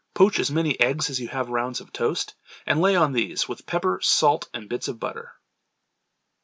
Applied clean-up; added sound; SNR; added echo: none; none; none; none.